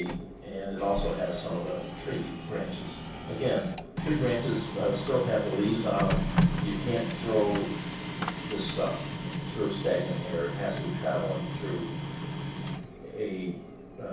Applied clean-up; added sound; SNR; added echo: none; Printer; 2 dB; reverberation time 0.6 s.